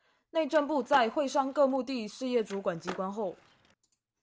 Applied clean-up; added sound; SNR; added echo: none; Skateboard; 16 dB; none.